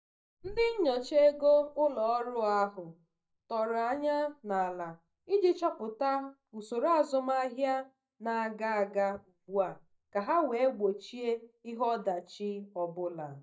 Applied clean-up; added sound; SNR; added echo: neural mask model DeepFilterNet 3.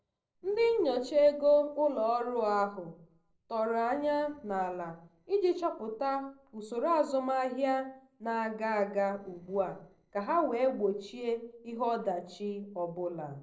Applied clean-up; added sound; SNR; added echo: neural separator model SepFormer DNS4.